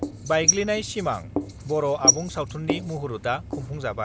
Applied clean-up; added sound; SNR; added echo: none; Writing; 0 dB; none.